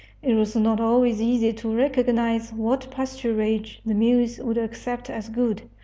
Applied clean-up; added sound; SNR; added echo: none; none; none; none.